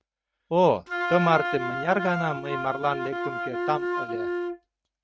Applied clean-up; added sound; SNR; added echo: neural mask model RNNoise.